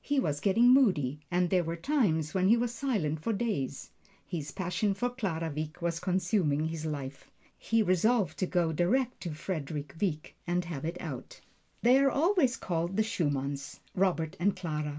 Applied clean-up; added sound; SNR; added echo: none; none; none; none.